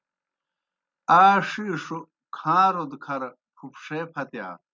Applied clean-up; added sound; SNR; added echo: none; none; none; none.